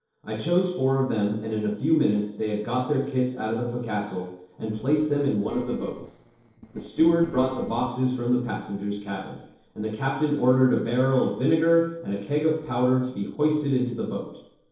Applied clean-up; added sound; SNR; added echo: neural separator model SepFormer DNS4.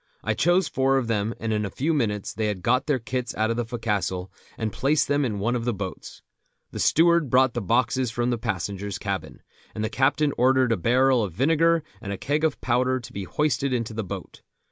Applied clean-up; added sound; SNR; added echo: none; none; none; none.